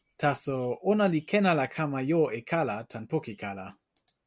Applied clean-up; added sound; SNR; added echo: none; none; none; none.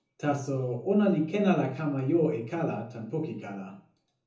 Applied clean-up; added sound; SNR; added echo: none; none; none; reverberation time 0.6 s.